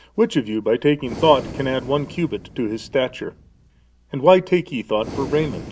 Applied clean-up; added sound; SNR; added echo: none; Breathing; 15 dB; none.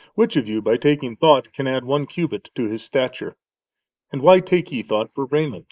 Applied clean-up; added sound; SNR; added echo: neural mask model Resemble Enhance denoiser.